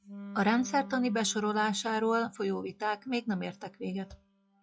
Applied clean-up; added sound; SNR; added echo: classical method log-MMSE.